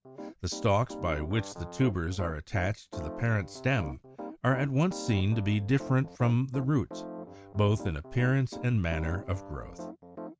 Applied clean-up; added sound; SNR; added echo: none; Piano; 13 dB; none.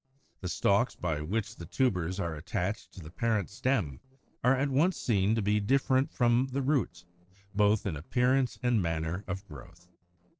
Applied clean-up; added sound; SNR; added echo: neural separator model SepFormer DNS4.